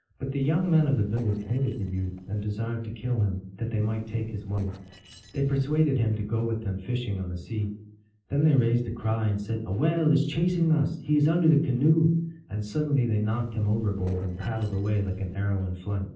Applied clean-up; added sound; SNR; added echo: neural separator model SepFormer DNS4.